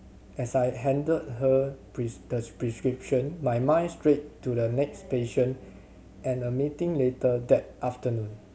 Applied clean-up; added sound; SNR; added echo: none; none; none; none.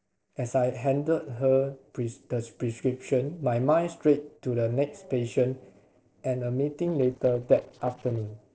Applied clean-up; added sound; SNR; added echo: neural separator model SepFormer DNS4.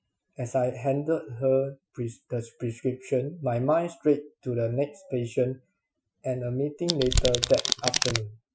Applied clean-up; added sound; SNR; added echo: classical method Wiener filter.